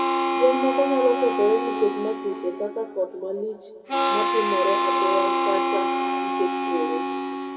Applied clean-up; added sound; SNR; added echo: none; Harmonica; -1 dB; reverberation time 2.4 s.